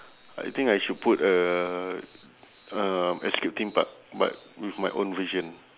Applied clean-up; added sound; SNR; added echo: none; none; none; none.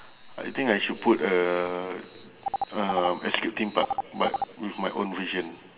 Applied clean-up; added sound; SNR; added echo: none; Telephone; 5 dB; reverberation time 2.4 s.